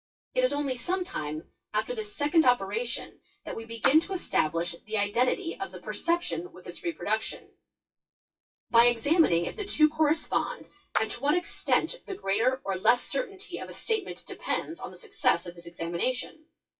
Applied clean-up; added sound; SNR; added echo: classical method WPE with log-MMSE.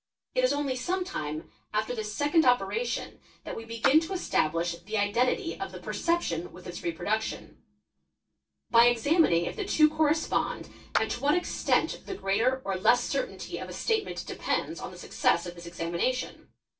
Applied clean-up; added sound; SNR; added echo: none; Clapping; 9 dB; reverberation time 0.2 s.